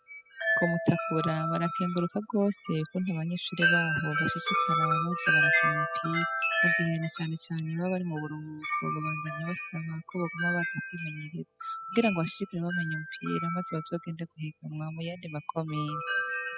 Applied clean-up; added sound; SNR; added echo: classical method spectral subtraction.